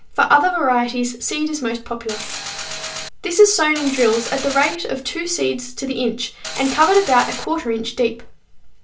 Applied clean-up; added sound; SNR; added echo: none; Mechanisms; 9 dB; reverberation time 0.3 s.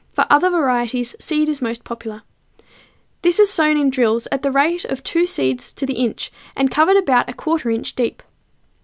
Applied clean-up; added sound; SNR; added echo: none; none; none; none.